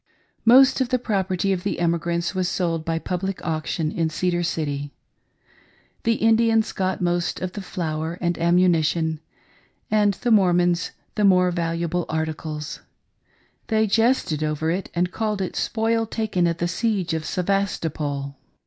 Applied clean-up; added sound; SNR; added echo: none; none; none; none.